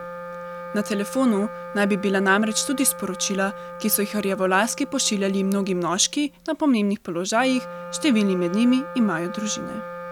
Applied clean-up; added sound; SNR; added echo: none; Wind instrument, woodwind instrument; 13 dB; none.